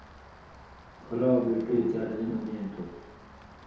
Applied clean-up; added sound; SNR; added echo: none; Rain; 19 dB; reverberation time 0.9 s.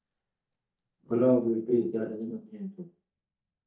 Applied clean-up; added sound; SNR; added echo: neural mask model DeepFilterNet 3.